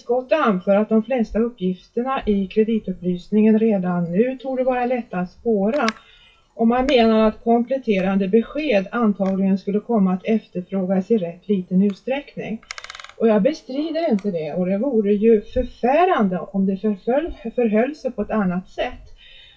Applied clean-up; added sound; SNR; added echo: classical method WPE with log-MMSE.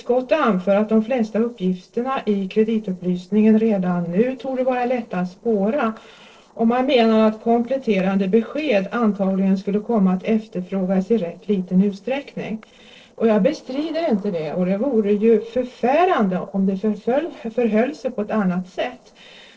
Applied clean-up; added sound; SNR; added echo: neural separator model SepFormer DNS4.